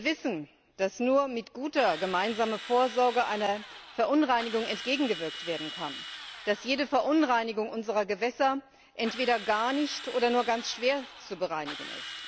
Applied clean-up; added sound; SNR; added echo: none; Drill; 14 dB; none.